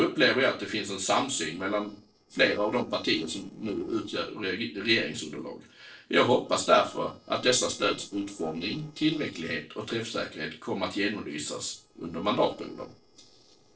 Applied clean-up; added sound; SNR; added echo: neural separator model SepFormer DNS4.